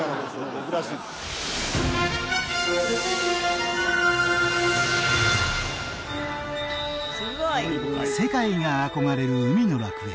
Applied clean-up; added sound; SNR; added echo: none; none; none; none.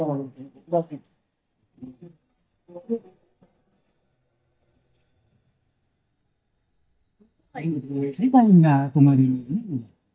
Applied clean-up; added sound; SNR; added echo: neural mask model DeepFilterNet 3.